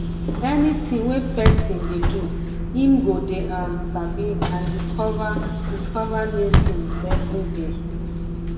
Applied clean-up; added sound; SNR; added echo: none; Bus / Engine; -2 dB; reverberation time 1.8 s.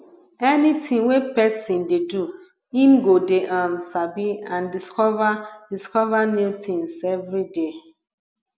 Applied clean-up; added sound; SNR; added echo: none; none; none; none.